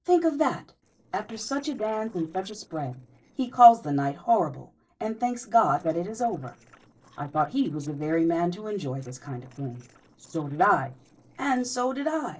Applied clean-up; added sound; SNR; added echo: neural separator model SepFormer DNS4.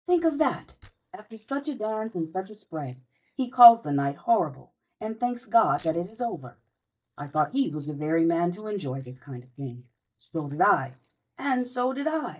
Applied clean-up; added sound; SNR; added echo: neural mask model DeepFilterNet 3.